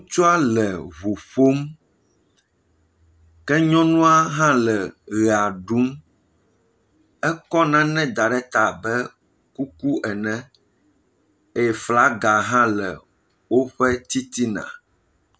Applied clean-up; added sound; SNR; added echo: none; none; none; none.